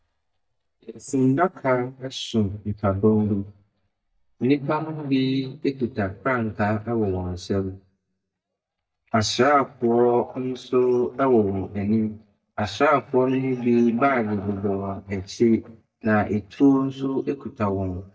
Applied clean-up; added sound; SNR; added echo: neural mask model DeepFilterNet 3.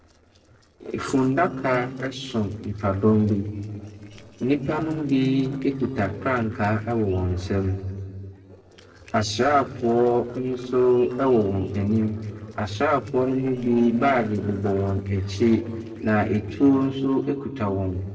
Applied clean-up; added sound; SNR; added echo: neural separator model SepFormer DNS4.